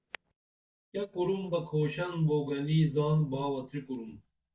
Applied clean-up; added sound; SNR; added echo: neural mask model DeepFilterNet 3.